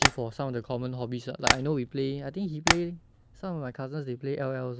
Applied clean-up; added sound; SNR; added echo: none; Tap; -1 dB; none.